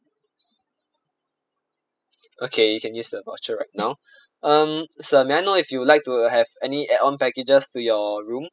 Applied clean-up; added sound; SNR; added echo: classical method spectral subtraction.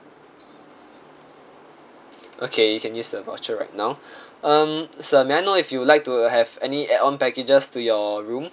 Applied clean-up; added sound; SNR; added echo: none; none; none; none.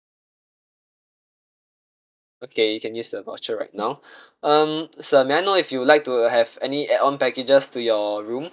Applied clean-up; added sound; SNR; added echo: neural mask model DeepFilterNet 3.